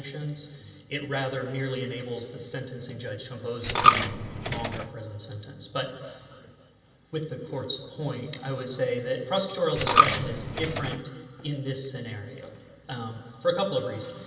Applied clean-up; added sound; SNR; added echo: none; Coin (dropping); -4 dB; reverberation time 2.7 s.